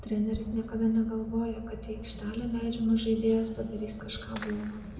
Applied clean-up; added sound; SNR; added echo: none; Fireworks; 13 dB; reverberation time 2.0 s.